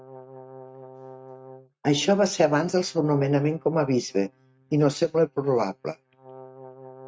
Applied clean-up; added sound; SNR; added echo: neural mask model RNNoise.